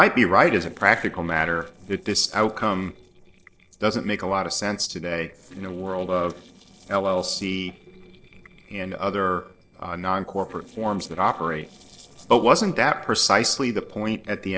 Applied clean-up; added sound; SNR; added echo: neural separator model SepFormer DNS4.